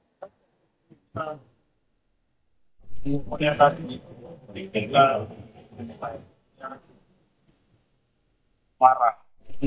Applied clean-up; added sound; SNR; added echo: neural mask model DeepFilterNet 3.